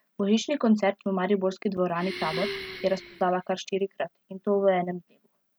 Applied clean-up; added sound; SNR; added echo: none; Breathing; 11 dB; none.